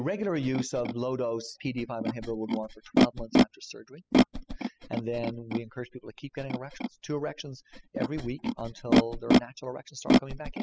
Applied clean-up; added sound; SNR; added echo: classical method spectral subtraction.